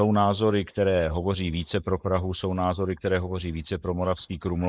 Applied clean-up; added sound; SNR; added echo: neural mask model Resemble Enhance denoiser.